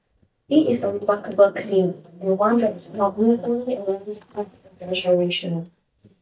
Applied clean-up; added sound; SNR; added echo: neural mask model DeepFilterNet 3.